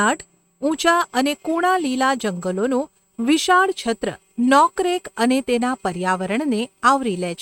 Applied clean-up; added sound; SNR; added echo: neural mask model RNNoise.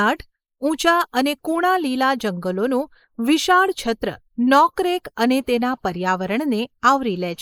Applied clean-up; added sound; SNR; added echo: neural mask model Resemble Enhance denoiser.